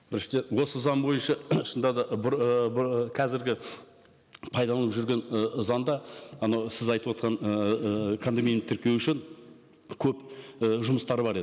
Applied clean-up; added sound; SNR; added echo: none; none; none; none.